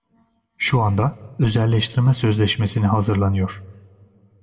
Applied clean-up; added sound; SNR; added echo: none; none; none; reverberation time 0.3 s.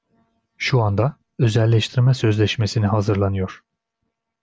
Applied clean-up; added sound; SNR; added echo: none; none; none; none.